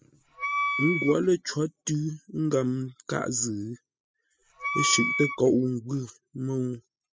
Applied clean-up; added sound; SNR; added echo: classical method spectral subtraction.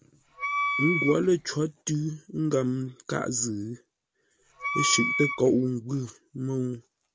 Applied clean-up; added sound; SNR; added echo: none; Wind instrument, woodwind instrument; 2 dB; none.